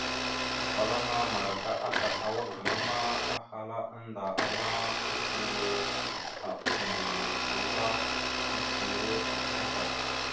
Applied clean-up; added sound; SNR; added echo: none; Domestic sounds, home sounds; -4 dB; reverberation time 0.3 s.